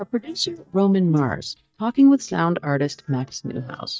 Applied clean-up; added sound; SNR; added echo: neural mask model DeepFilterNet 3.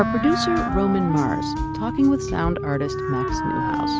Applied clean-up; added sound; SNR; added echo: none; Wind instrument, woodwind instrument; 3 dB; none.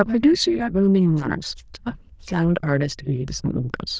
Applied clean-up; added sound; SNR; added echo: neural diffusion model UNIVERSE++.